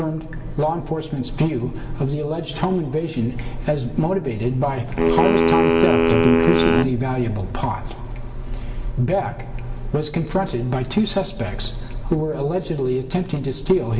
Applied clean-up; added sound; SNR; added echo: none; Wind instrument, woodwind instrument; -2 dB; reverberation time 2.2 s.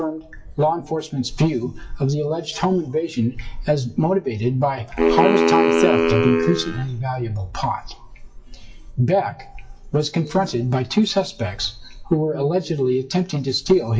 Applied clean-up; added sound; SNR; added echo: classical method WPE with log-MMSE.